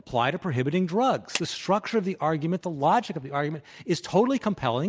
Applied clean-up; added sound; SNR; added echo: neural mask model Resemble Enhance denoiser.